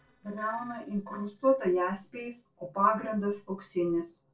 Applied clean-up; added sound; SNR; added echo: neural separator model SepFormer DNS4.